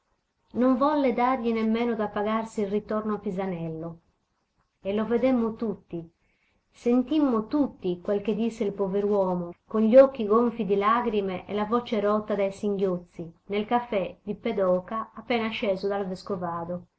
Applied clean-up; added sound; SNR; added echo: none; none; none; none.